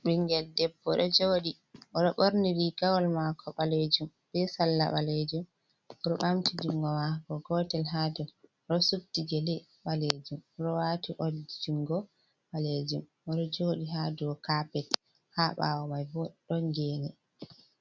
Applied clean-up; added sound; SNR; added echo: none; none; none; none.